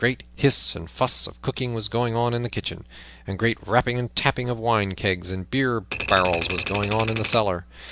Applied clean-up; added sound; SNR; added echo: none; Typewriter; 6 dB; none.